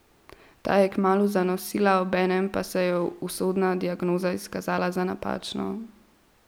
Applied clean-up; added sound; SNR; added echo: none; none; none; none.